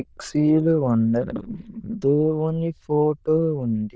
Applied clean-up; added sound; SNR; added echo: neural diffusion model UNIVERSE++.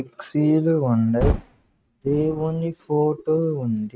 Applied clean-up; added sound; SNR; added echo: neural mask model RNNoise.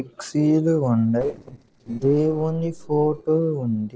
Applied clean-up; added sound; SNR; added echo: neural separator model SepFormer DNS4.